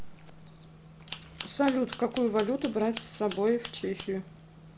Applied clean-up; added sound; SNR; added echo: none; Scissors; 0 dB; none.